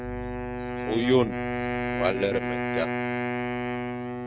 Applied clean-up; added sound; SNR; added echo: neural mask model RNNoise.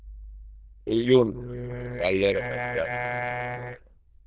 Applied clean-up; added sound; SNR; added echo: neural diffusion model UNIVERSE++.